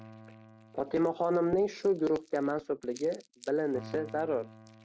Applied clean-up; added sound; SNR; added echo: neural mask model RNNoise.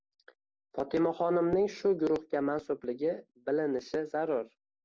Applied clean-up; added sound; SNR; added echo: none; none; none; none.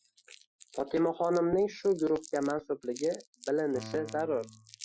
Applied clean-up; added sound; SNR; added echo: classical method Wiener filter.